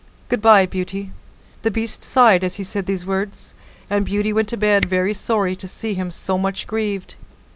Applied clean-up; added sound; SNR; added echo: none; Camera; 19 dB; none.